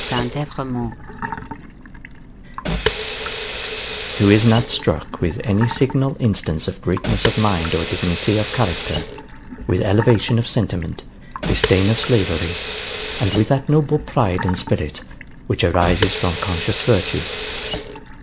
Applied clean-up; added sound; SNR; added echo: none; Sink (filling or washing) / Water tap, faucet; 7 dB; none.